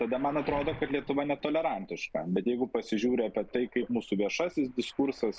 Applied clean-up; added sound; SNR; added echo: none; Waves, surf; 18 dB; none.